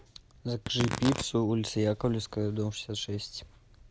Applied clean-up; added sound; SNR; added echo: none; Tearing; 11 dB; none.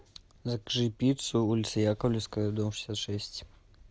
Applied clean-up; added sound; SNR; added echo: none; none; none; none.